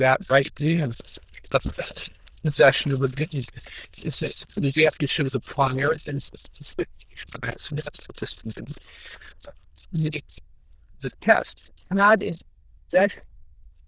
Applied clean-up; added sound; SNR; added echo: neural diffusion model UNIVERSE++.